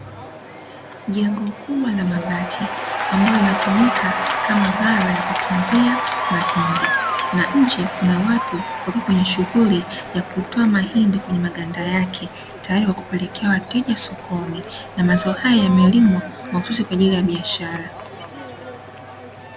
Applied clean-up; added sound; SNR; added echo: none; Applause / Cheering; 7 dB; none.